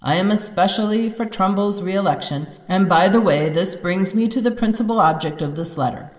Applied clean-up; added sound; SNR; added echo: none; none; none; reverberation time 2.9 s.